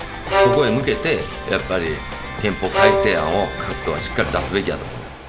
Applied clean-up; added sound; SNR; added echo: none; Bowed string instrument; 2 dB; none.